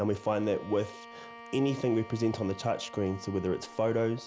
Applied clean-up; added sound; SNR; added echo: none; Bowed string instrument; 17 dB; none.